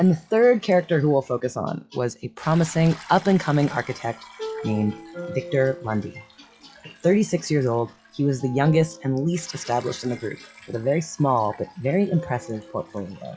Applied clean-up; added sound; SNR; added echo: classical method log-MMSE.